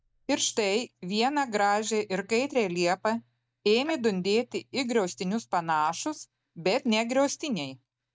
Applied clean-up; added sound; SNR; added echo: neural mask model DeepFilterNet 3.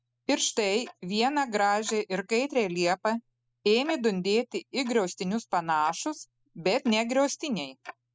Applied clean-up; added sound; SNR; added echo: classical method spectral subtraction.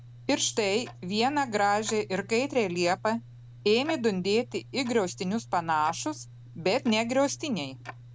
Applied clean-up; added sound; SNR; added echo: none; Tick-tock; 18 dB; none.